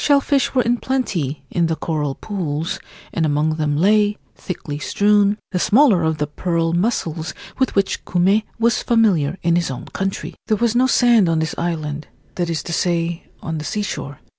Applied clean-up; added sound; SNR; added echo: none; none; none; none.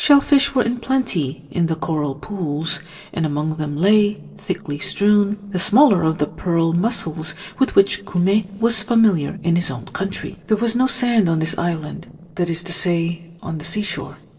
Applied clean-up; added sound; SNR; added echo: neural separator model SepFormer DNS4.